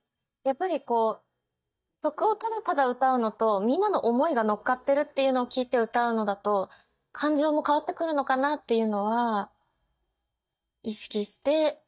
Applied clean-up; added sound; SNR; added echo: neural mask model DeepFilterNet 3.